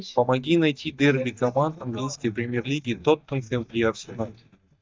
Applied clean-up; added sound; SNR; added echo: neural mask model DeepFilterNet 3.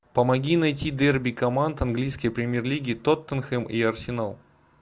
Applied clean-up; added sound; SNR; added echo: none; none; none; none.